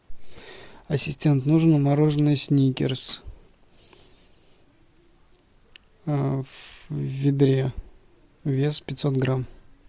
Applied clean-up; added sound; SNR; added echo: none; none; none; none.